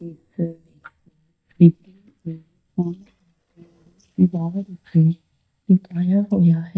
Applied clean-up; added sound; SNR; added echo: neural mask model DeepFilterNet 3.